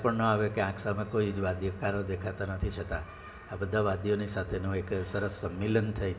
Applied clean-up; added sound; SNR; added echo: none; none; none; reverberation time 2.0 s.